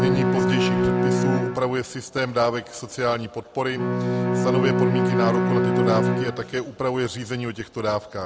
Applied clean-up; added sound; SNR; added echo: none; Bowed string instrument; -3 dB; none.